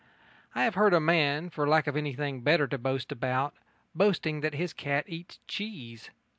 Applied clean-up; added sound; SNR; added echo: none; none; none; none.